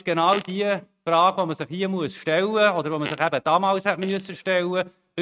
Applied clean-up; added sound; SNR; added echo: neural mask model RNNoise.